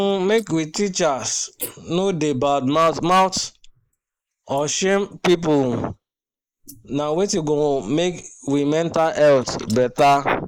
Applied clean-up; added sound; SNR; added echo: neural mask model Resemble Enhance denoiser.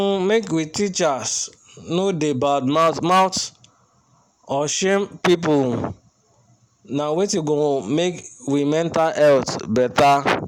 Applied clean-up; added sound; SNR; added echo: none; none; none; none.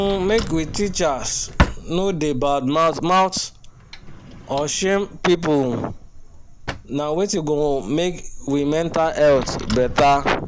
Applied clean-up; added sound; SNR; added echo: none; Drawer open or close; 9 dB; none.